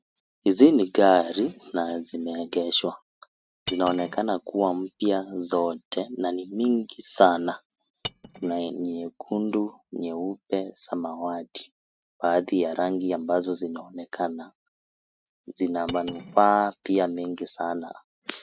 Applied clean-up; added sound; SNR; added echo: neural mask model RNNoise.